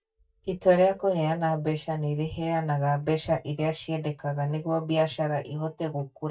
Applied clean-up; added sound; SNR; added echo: neural mask model DeepFilterNet 3.